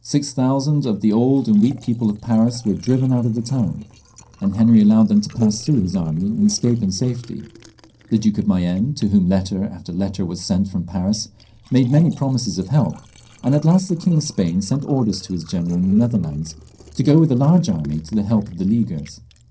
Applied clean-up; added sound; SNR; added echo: neural separator model SepFormer DNS4.